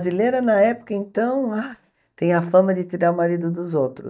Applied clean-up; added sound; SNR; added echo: neural mask model DeepFilterNet 3.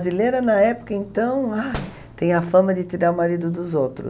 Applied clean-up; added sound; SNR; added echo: none; Slam; 19 dB; none.